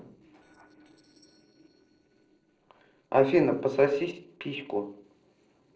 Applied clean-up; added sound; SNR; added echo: neural separator model SepFormer DNS4.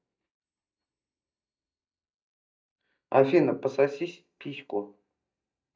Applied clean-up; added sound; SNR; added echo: neural mask model DeepFilterNet 3.